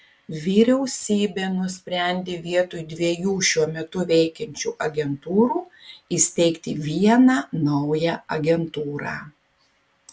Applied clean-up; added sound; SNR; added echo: none; none; none; none.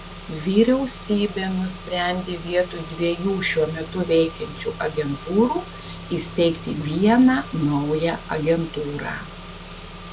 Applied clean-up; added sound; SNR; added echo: none; Engine / Car; 14 dB; none.